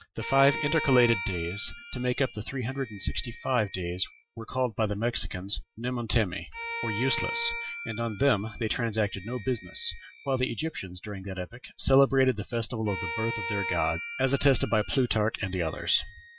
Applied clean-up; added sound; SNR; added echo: classical method Wiener filter.